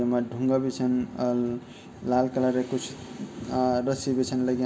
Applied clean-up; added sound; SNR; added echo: none; none; none; reverberation time 0.7 s.